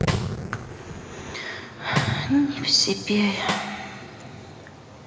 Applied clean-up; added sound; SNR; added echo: none; Snare drum; 11 dB; reverberation time 2.5 s.